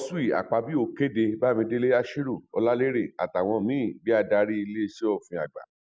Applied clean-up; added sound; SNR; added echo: none; none; none; none.